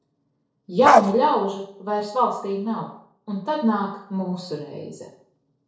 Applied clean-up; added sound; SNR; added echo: neural separator model SepFormer DNS4.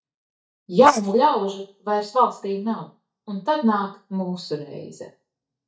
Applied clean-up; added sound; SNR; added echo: neural mask model DeepFilterNet 3.